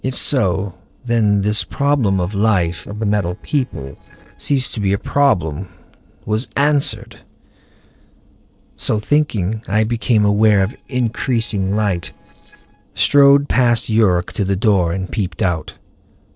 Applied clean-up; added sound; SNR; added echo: neural separator model SepFormer DNS4.